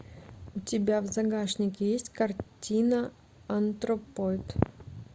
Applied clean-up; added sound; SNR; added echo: none; none; none; none.